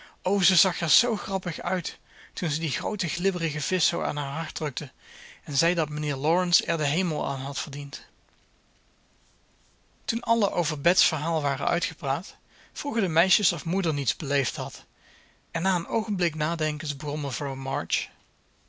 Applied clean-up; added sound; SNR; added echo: none; none; none; none.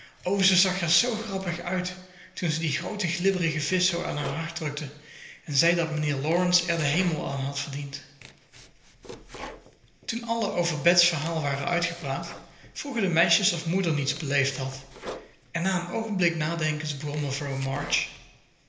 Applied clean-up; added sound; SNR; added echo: none; Domestic sounds, home sounds; 18 dB; reverberation time 0.8 s.